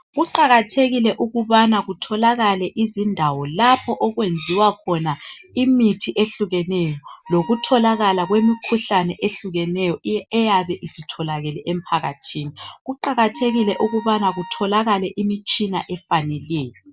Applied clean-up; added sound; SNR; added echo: none; Wind instrument, woodwind instrument; 17 dB; none.